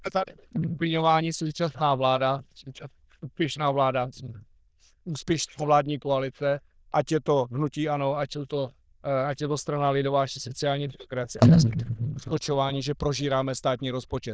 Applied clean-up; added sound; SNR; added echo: neural diffusion model UNIVERSE++.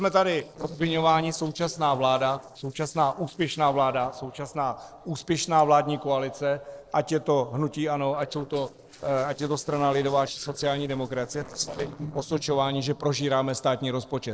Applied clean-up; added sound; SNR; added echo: neural separator model SepFormer DNS4.